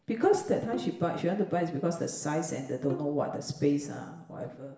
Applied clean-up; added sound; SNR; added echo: none; Bowed string instrument; 17 dB; reverberation time 0.8 s.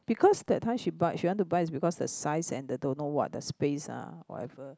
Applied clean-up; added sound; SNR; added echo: none; none; none; none.